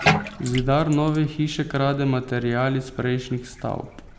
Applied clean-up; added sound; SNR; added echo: none; Bathtub (filling or washing); 7 dB; none.